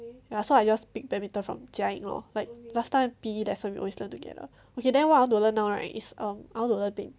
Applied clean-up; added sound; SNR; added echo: none; none; none; none.